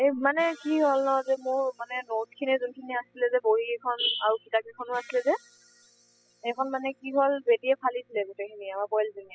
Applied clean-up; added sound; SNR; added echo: classical method spectral subtraction.